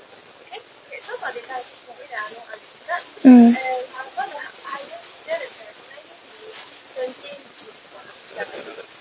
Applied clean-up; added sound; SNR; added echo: none; none; none; none.